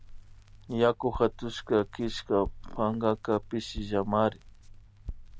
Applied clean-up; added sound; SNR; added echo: none; Crackle; 13 dB; none.